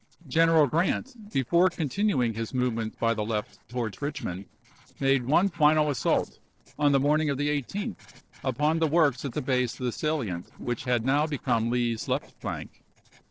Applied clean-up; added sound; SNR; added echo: neural separator model SepFormer DNS4.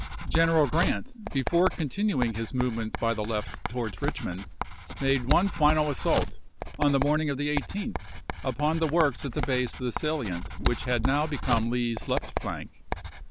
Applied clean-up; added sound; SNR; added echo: none; Writing; 4 dB; none.